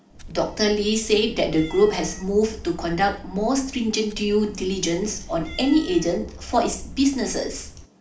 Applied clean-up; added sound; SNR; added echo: none; Cat; 15 dB; reverberation time 0.4 s.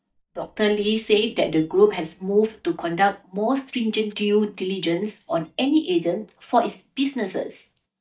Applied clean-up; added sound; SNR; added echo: neural mask model DeepFilterNet 3.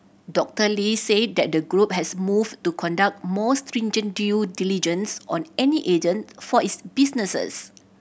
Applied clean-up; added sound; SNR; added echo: none; none; none; none.